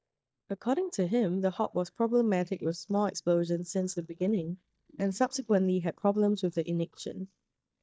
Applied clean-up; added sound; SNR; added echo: neural mask model DeepFilterNet 3.